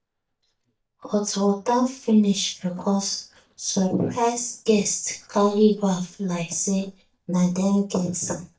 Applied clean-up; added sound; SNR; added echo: neural mask model DeepFilterNet 3.